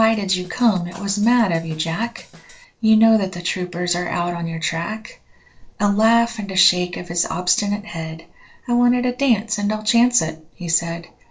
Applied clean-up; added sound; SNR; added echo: neural separator model SepFormer DNS4.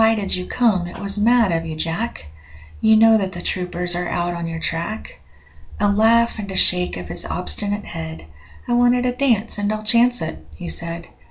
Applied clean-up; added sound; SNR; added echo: none; none; none; none.